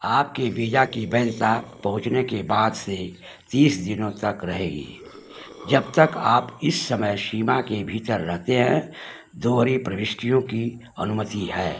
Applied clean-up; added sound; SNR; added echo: neural separator model SepFormer DNS4.